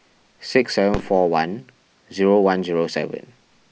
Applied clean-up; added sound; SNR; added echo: none; Fireworks; 17 dB; none.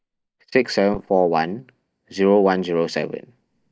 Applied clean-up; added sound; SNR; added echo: neural mask model DeepFilterNet 3.